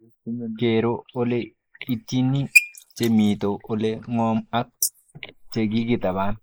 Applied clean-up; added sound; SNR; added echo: neural mask model Resemble Enhance denoiser.